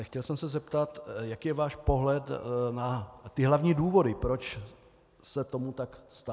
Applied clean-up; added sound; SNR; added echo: none; none; none; none.